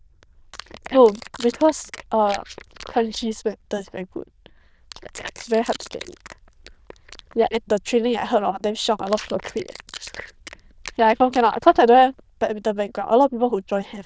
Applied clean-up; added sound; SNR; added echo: neural diffusion model UNIVERSE++.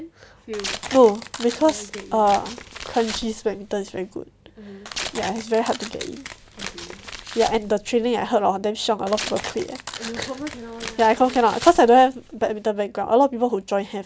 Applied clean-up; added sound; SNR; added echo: none; Tearing; 13 dB; none.